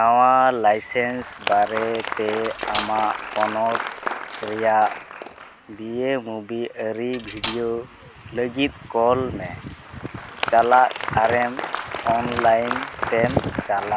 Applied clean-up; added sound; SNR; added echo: none; Applause + Cutlery, silverware; 10 dB; none.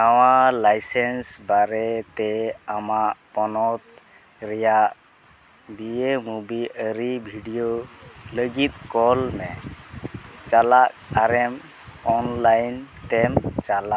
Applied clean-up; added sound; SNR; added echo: none; none; none; none.